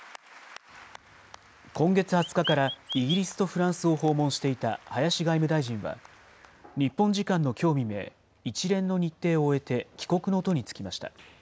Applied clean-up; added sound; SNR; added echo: none; Chirp, tweet; 9 dB; none.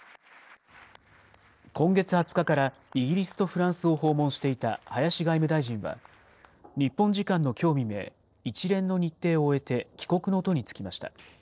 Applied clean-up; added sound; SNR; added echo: neural separator model SepFormer DNS4.